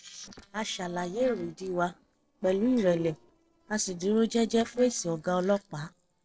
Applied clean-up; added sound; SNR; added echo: neural separator model SepFormer DNS4.